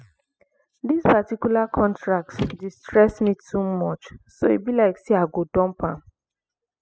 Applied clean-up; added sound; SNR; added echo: classical method spectral subtraction.